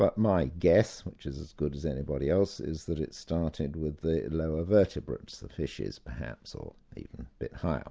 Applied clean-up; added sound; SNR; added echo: none; none; none; none.